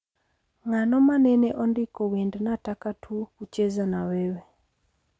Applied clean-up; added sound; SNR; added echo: none; none; none; none.